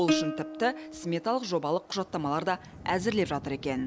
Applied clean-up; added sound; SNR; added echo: none; Plucked string instrument; 6 dB; none.